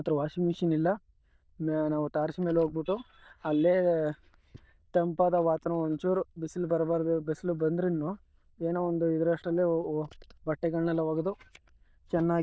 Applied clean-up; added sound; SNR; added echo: neural diffusion model UNIVERSE++.